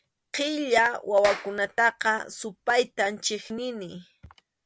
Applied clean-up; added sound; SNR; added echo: none; Clapping; 12 dB; none.